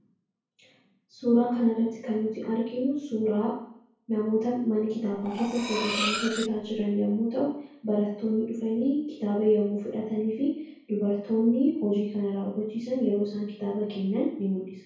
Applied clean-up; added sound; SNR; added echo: none; Cutlery, silverware; 5 dB; reverberation time 0.6 s.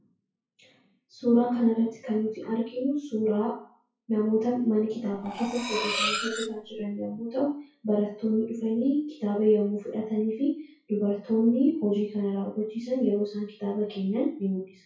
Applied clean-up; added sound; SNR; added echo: classical method WPE with log-MMSE.